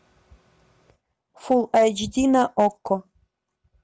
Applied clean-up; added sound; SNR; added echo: none; none; none; none.